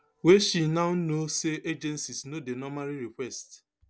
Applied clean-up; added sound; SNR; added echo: none; none; none; none.